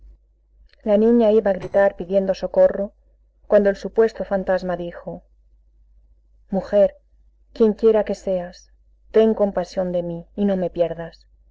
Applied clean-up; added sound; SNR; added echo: neural separator model SepFormer DNS4.